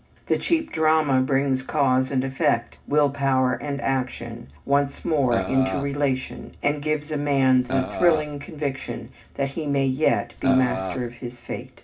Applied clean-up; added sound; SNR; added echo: none; Burping, eructation; 5 dB; reverberation time 0.4 s.